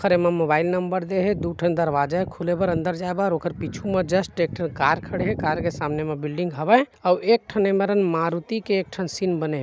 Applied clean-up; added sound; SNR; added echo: none; none; none; none.